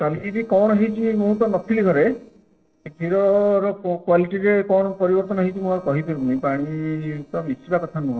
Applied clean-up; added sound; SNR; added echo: neural separator model SepFormer DNS4.